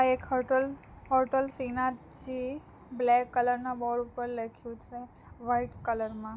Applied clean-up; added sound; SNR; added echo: none; none; none; none.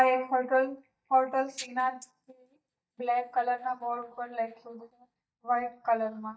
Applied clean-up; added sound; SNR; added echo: neural mask model DeepFilterNet 3.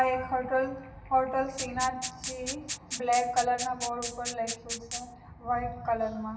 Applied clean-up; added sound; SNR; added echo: none; Rattle (instrument); 7 dB; reverberation time 0.8 s.